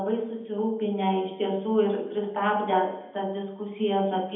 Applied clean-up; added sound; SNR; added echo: none; none; none; reverberation time 1.0 s.